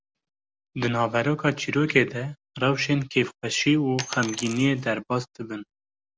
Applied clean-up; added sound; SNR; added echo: none; Coin (dropping); 11 dB; none.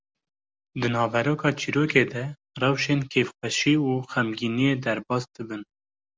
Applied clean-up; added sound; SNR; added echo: none; none; none; none.